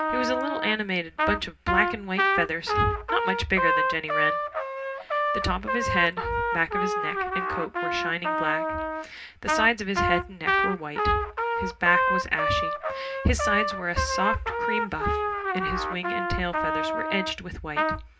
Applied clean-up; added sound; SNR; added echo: none; Trumpet; -2 dB; reverberation time 0.3 s.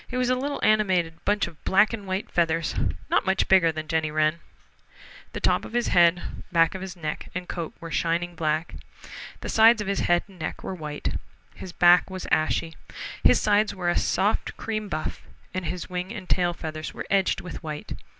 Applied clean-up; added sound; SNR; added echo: none; none; none; none.